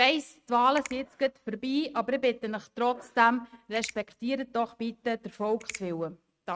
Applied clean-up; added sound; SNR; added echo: neural mask model RNNoise.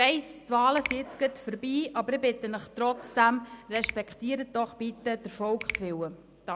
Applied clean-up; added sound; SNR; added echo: none; Finger snapping; 11 dB; none.